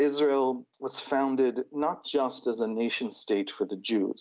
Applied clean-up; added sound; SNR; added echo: none; none; none; none.